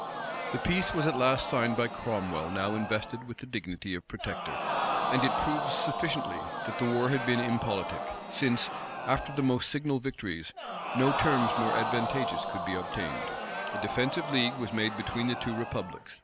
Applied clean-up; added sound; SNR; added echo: none; Crowd; 3 dB; none.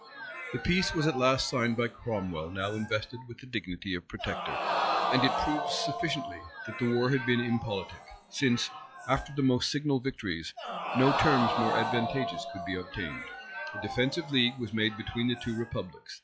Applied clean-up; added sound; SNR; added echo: classical method log-MMSE.